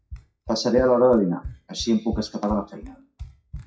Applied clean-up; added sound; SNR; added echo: classical method WPE with log-MMSE.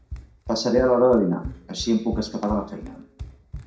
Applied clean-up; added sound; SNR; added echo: none; Run; 14 dB; reverberation time 0.5 s.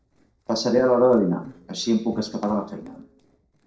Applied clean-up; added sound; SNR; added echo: neural separator model SepFormer DNS4.